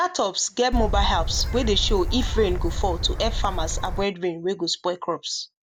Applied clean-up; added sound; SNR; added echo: none; Gull, seagull / Wind; 0 dB; none.